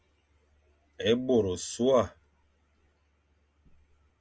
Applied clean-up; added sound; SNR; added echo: none; none; none; none.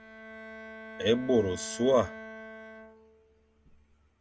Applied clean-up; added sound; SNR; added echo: none; Bowed string instrument; 14 dB; none.